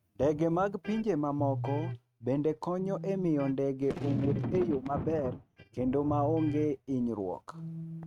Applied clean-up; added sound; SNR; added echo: neural mask model RNNoise.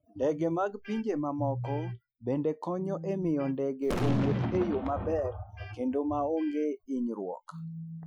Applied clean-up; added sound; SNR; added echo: classical method Wiener filter.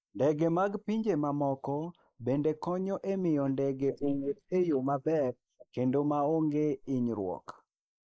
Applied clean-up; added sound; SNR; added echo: neural mask model Resemble Enhance denoiser.